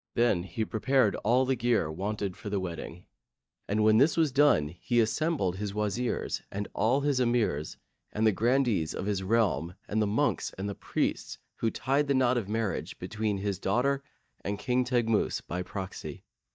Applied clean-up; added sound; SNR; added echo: neural mask model DeepFilterNet 3.